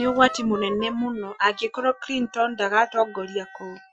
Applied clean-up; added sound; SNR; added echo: classical method Wiener filter.